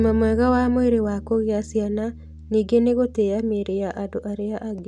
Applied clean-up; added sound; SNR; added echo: none; Bowed string instrument; 14 dB; none.